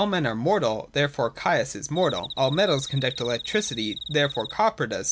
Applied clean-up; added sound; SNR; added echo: none; Cricket; 11 dB; none.